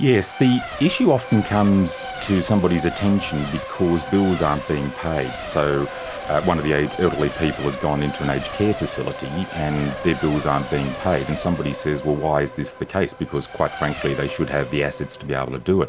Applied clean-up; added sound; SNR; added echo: none; Race car, auto racing / Accelerating, revving, vroom / Mechanisms; 11 dB; none.